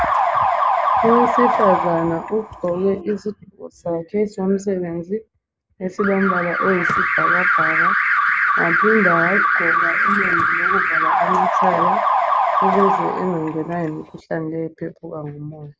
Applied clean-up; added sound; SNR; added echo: none; Alarm; -3 dB; none.